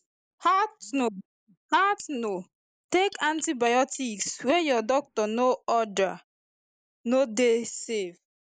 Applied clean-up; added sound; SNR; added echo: neural mask model Resemble Enhance denoiser.